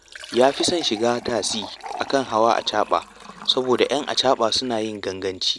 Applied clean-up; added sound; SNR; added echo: none; Fill (with liquid); 17 dB; none.